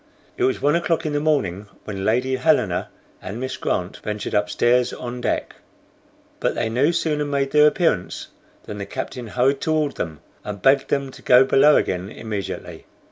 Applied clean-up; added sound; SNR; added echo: none; none; none; none.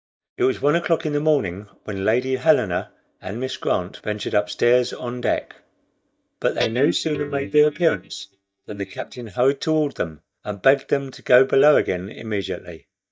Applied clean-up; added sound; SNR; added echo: neural mask model DeepFilterNet 3.